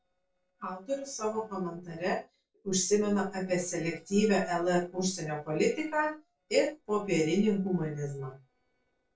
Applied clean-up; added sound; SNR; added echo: neural separator model SepFormer DNS4.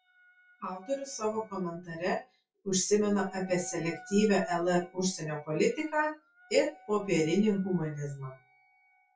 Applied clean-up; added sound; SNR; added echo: classical method WPE with log-MMSE.